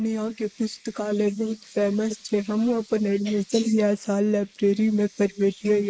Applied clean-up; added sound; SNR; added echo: neural mask model Resemble Enhance denoiser.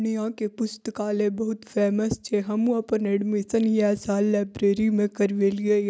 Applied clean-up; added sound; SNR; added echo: none; none; none; none.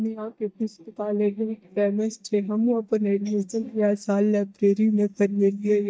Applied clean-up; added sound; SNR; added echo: neural mask model DeepFilterNet 3.